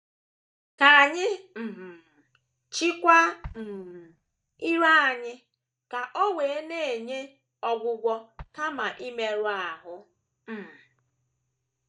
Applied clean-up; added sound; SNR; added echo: neural mask model DeepFilterNet 3.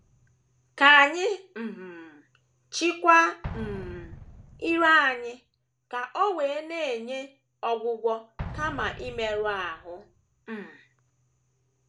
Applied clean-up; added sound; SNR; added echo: none; Explosion; 18 dB; none.